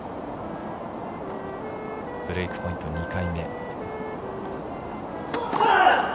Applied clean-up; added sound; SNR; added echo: none; Wind instrument, woodwind instrument; 13 dB; none.